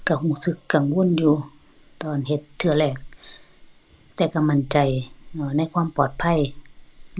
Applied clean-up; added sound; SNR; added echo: none; Meow / Purr; 19 dB; none.